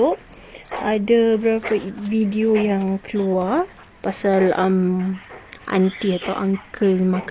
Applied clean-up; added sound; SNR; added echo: none; Mechanisms; 18 dB; none.